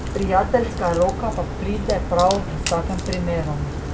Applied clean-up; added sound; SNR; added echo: none; Crack; 4 dB; reverberation time 1.3 s.